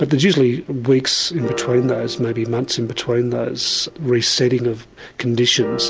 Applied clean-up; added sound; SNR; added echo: none; Piano; 15 dB; none.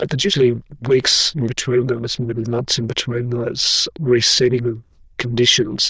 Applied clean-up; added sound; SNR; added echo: neural diffusion model UNIVERSE++.